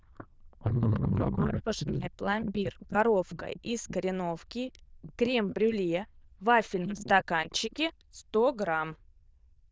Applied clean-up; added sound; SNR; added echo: neural diffusion model UNIVERSE++.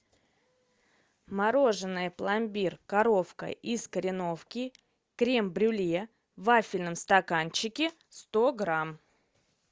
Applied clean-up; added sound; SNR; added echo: none; none; none; none.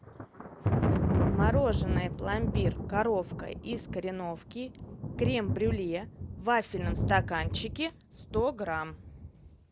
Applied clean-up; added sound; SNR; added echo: none; Thunder; -1 dB; none.